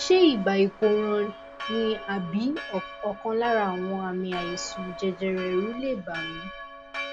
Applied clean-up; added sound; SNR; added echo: none; Church bell; 12 dB; none.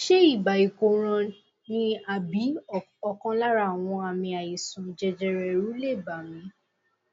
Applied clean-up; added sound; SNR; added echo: none; none; none; none.